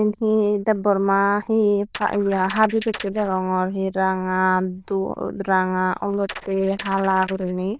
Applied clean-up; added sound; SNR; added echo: neural diffusion model UNIVERSE++.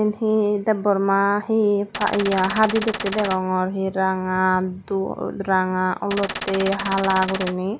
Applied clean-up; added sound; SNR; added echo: none; Gunshot, gunfire; 8 dB; none.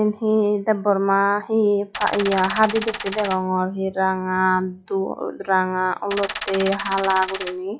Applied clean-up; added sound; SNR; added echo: classical method log-MMSE.